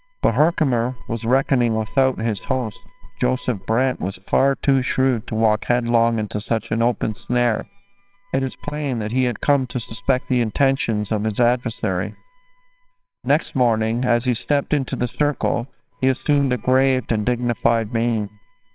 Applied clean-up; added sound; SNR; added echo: neural separator model SepFormer WHAMR!.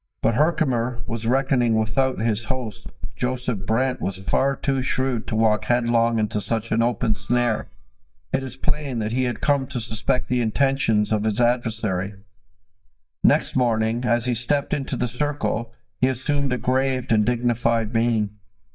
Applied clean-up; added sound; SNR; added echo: neural mask model DeepFilterNet 3.